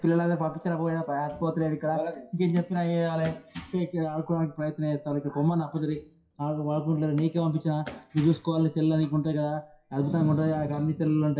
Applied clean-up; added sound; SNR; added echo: classical method WPE with log-MMSE.